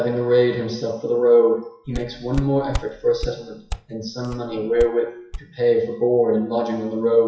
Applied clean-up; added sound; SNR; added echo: classical method WPE with log-MMSE.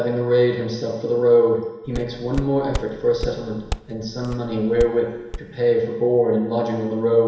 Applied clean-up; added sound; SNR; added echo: none; Walk, footsteps; 11 dB; reverberation time 1.0 s.